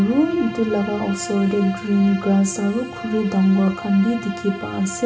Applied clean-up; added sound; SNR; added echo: none; Bowed string instrument; 13 dB; reverberation time 0.4 s.